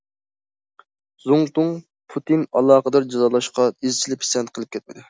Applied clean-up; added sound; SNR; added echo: none; none; none; none.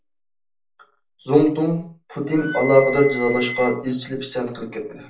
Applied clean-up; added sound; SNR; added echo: none; Wind instrument, woodwind instrument; 11 dB; reverberation time 0.4 s.